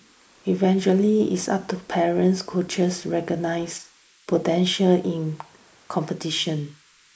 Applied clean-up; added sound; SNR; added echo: neural mask model Resemble Enhance denoiser.